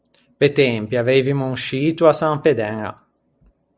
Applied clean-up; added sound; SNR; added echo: none; none; none; none.